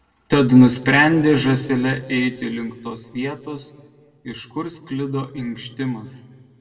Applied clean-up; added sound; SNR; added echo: none; none; none; reverberation time 1.3 s.